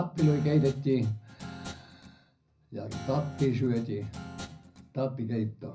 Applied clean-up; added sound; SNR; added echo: none; Guitar; 14 dB; reverberation time 0.4 s.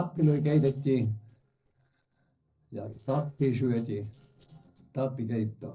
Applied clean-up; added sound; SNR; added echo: neural separator model SepFormer DNS4.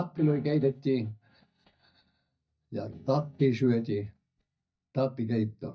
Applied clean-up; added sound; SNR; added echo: neural mask model DeepFilterNet 3.